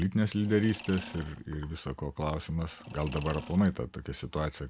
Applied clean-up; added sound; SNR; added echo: none; Mechanisms; 18 dB; none.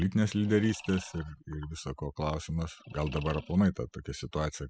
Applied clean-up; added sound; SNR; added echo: classical method spectral subtraction.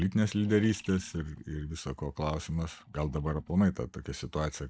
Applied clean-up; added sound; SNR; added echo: neural mask model DeepFilterNet 3.